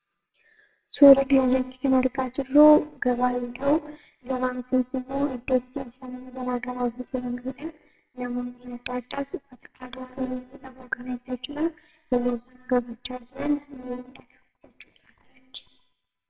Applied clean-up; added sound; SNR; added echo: neural separator model SepFormer WHAMR!.